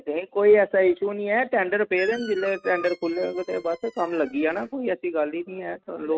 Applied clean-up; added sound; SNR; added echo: neural mask model RNNoise.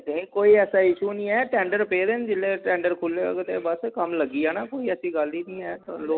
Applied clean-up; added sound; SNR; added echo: none; none; none; none.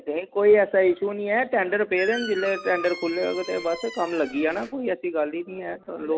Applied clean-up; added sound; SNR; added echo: none; Squeak; 13 dB; none.